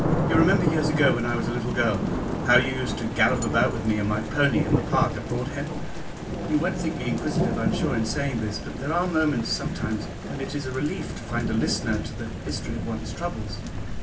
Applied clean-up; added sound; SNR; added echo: none; Thunder / Rain; 1 dB; reverberation time 0.3 s.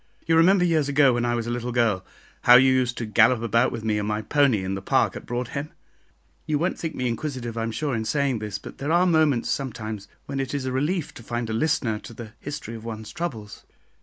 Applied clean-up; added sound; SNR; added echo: none; none; none; none.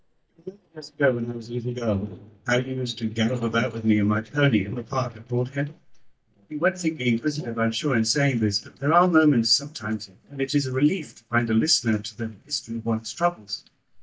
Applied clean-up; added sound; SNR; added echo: neural mask model DeepFilterNet 3.